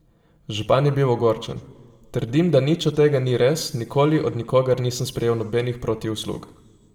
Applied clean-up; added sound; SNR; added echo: none; none; none; reverberation time 1.0 s.